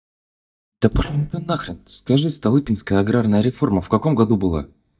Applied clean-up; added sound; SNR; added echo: neural mask model DeepFilterNet 3.